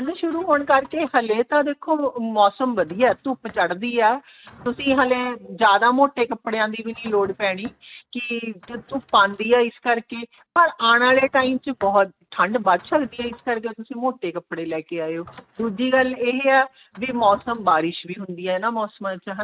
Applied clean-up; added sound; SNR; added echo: neural mask model RNNoise.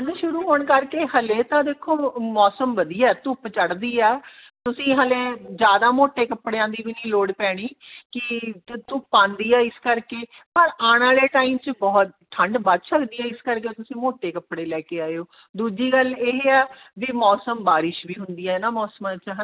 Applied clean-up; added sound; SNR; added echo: none; none; none; none.